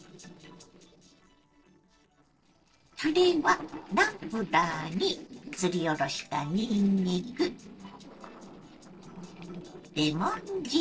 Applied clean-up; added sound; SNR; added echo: neural separator model SepFormer DNS4.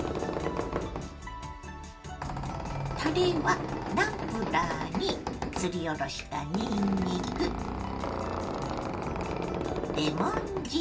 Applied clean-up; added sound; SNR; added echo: none; Squeak; 1 dB; reverberation time 0.2 s.